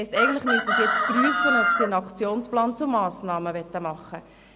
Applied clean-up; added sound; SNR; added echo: none; Chicken, rooster; -3 dB; none.